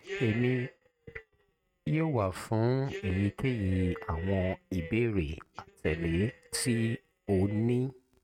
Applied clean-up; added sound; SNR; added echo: neural mask model RNNoise.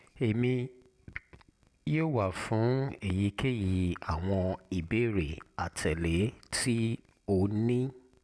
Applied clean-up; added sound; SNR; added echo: none; none; none; none.